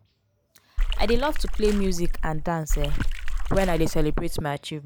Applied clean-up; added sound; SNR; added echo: none; Water / Splash, splatter; -5 dB; none.